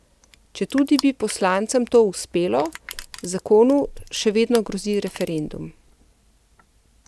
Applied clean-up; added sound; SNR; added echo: none; Crushing; 18 dB; none.